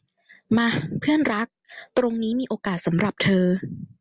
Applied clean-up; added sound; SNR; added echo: none; none; none; none.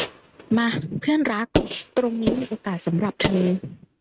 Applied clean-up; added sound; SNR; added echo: neural mask model RNNoise.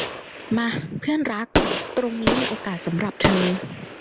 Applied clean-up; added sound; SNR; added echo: none; Gunshot, gunfire; 1 dB; none.